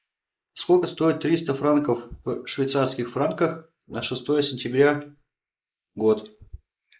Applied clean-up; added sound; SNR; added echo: neural mask model Resemble Enhance denoiser.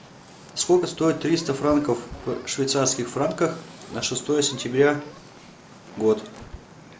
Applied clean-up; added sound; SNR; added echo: none; Fire; 19 dB; none.